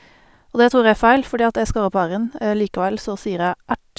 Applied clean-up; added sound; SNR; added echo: none; none; none; none.